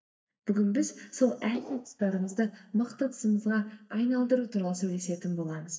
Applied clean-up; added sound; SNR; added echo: neural mask model DeepFilterNet 3.